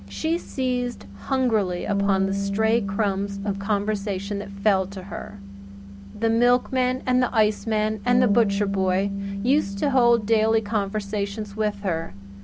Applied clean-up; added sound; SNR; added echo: none; Bass guitar; 6 dB; none.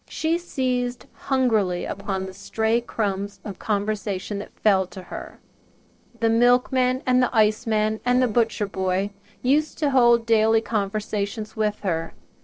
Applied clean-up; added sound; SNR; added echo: neural separator model SepFormer DNS4.